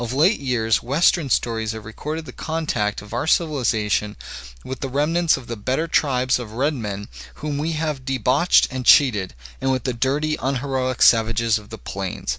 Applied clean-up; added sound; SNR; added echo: none; none; none; none.